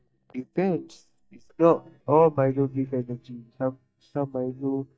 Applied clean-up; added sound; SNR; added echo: neural mask model DeepFilterNet 3.